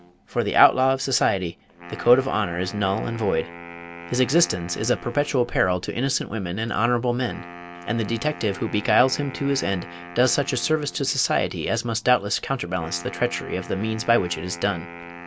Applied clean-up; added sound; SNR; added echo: none; Wind instrument, woodwind instrument; 17 dB; none.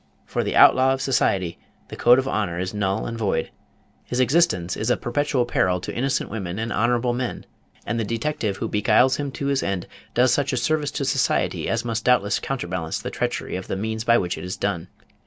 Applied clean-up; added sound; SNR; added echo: none; none; none; none.